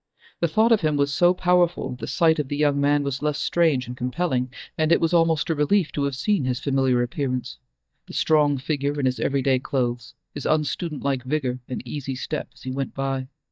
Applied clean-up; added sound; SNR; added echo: neural mask model DeepFilterNet 3.